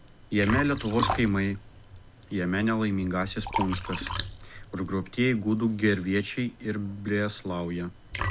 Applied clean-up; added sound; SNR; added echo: none; Liquid; 8 dB; none.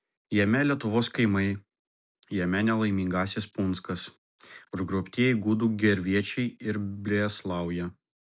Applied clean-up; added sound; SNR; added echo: none; none; none; none.